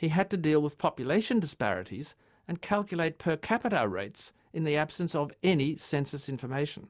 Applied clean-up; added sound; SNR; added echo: none; none; none; none.